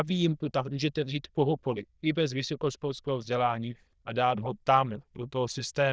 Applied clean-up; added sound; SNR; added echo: neural diffusion model UNIVERSE++.